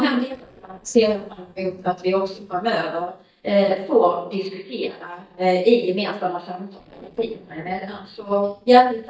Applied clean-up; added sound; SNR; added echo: neural mask model DeepFilterNet 3.